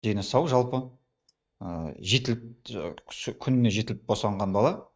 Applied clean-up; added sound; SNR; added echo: neural mask model DeepFilterNet 3.